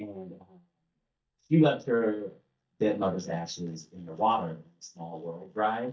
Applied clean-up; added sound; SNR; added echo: neural mask model DeepFilterNet 3.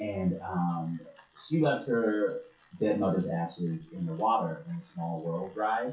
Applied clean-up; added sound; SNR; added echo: classical method WPE with log-MMSE.